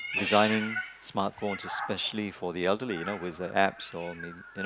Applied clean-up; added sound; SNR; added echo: none; Meow; 8 dB; none.